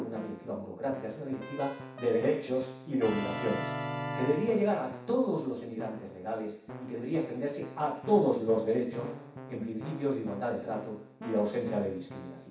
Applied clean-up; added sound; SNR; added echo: none; Keyboard (musical); 11 dB; reverberation time 0.7 s.